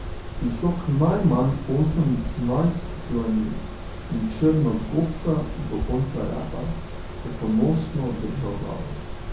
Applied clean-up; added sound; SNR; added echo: none; Mechanisms; 8 dB; reverberation time 0.5 s.